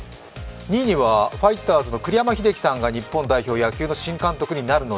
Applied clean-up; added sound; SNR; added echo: none; none; none; none.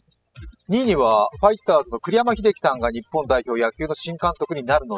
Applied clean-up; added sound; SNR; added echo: classical method spectral subtraction.